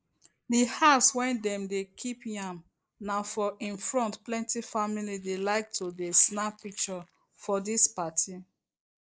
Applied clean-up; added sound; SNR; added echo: neural mask model Resemble Enhance denoiser.